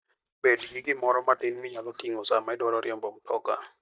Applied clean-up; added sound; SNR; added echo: neural mask model DeepFilterNet 3.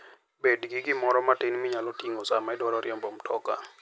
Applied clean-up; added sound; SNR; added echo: none; none; none; none.